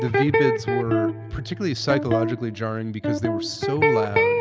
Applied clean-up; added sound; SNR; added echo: none; Electric guitar; -3 dB; none.